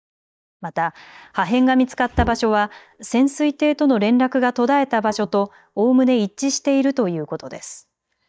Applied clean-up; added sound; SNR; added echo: neural mask model DeepFilterNet 3.